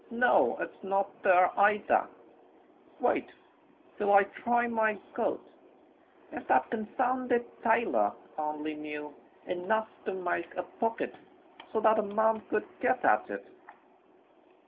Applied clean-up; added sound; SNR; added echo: none; none; none; none.